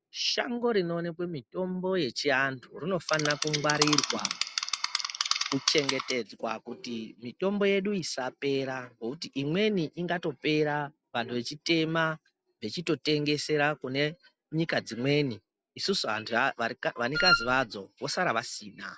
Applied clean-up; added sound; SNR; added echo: none; Insect + Wind instrument, woodwind instrument; 0 dB; none.